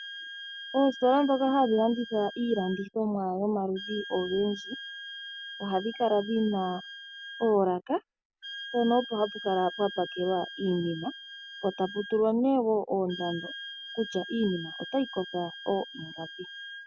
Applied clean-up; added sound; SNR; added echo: none; Wind instrument, woodwind instrument; 14 dB; none.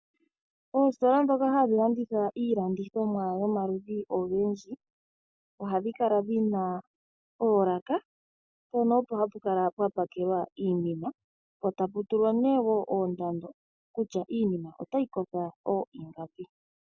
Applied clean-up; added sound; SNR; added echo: none; none; none; none.